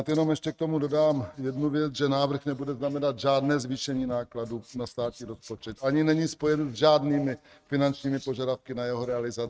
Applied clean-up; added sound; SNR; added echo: neural mask model RNNoise.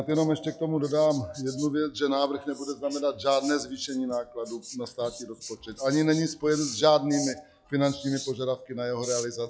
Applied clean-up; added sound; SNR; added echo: classical method log-MMSE.